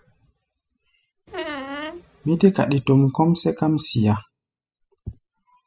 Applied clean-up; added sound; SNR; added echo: classical method spectral subtraction.